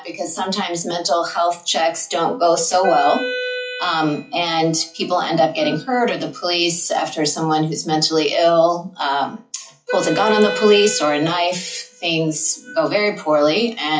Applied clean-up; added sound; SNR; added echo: classical method WPE with log-MMSE.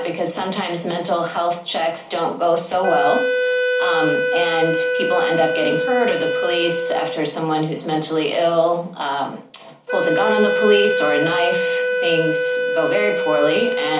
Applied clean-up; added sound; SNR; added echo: none; Wind instrument, woodwind instrument; 1 dB; reverberation time 0.4 s.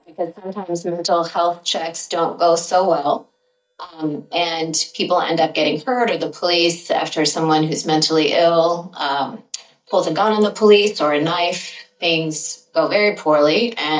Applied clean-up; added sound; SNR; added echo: neural mask model DeepFilterNet 3.